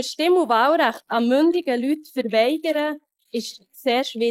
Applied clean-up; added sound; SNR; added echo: neural mask model Resemble Enhance denoiser.